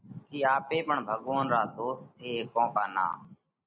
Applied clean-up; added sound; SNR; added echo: none; none; none; none.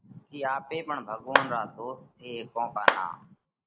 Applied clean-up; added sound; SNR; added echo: none; Clapping; -3 dB; none.